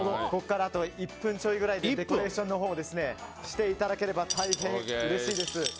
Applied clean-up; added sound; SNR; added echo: none; none; none; none.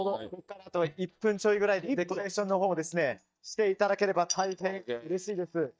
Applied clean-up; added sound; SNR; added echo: neural mask model DeepFilterNet 3.